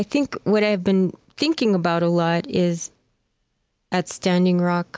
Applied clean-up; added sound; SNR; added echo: none; none; none; none.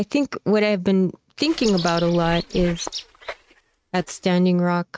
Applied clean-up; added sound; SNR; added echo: neural mask model RNNoise.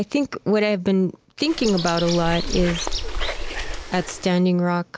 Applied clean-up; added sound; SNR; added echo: none; Bird; 5 dB; none.